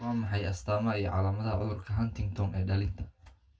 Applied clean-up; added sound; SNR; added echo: none; none; none; reverberation time 0.1 s.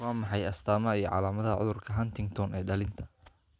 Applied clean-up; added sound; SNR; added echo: none; none; none; none.